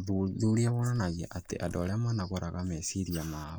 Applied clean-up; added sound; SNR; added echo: neural mask model Resemble Enhance denoiser.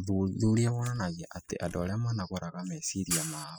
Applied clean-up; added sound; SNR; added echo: classical method spectral subtraction.